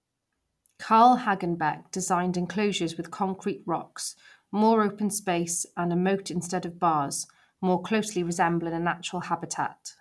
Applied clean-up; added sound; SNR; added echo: none; none; none; none.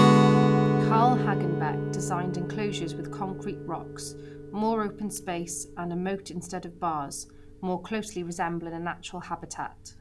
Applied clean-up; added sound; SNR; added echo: none; Guitar; -4 dB; none.